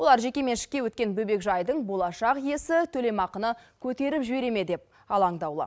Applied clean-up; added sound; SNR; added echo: none; none; none; none.